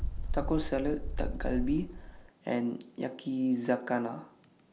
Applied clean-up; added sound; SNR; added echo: none; Bird; 4 dB; none.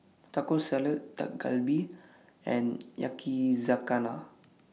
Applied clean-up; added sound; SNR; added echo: none; none; none; none.